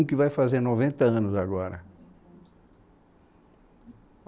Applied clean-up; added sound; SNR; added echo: none; none; none; none.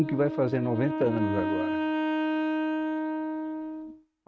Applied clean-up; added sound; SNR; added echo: neural mask model RNNoise.